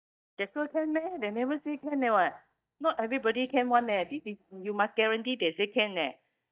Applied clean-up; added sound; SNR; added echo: neural mask model DeepFilterNet 3.